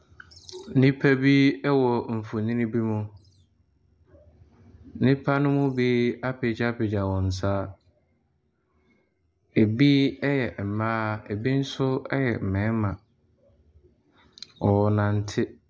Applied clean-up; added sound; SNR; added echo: none; none; none; none.